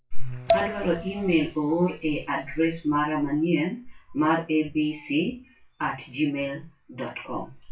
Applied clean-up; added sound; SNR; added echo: classical method WPE with log-MMSE.